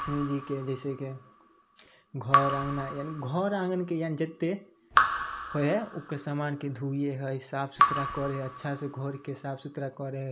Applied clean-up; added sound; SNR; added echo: none; Raindrop / Drip; 1 dB; none.